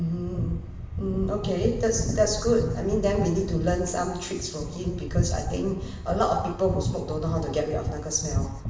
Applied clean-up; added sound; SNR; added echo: none; none; none; reverberation time 1.0 s.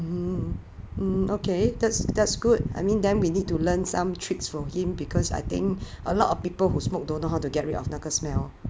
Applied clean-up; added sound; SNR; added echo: none; none; none; none.